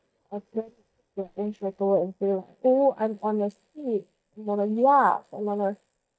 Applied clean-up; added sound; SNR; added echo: neural mask model DeepFilterNet 3.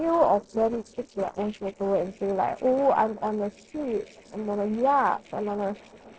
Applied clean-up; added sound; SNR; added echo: neural separator model SepFormer DNS4.